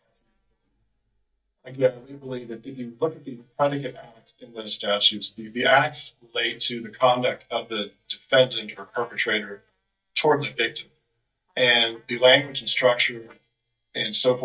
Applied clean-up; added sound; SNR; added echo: neural mask model DeepFilterNet 3.